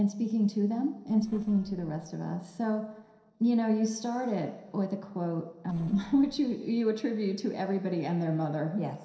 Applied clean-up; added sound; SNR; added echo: neural separator model SepFormer DNS4.